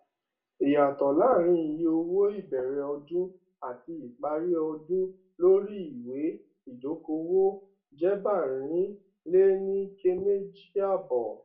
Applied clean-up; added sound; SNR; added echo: none; none; none; reverberation time 0.2 s.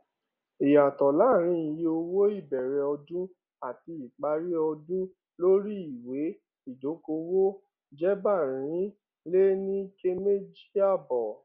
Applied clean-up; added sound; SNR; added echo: none; none; none; none.